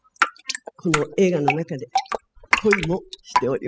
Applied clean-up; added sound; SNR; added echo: classical method spectral subtraction.